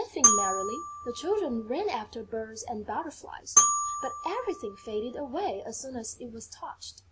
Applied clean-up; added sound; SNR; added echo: none; Glockenspiel; -4 dB; none.